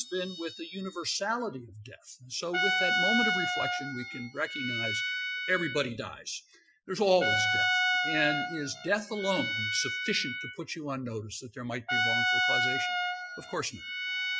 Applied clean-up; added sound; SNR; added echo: classical method Wiener filter.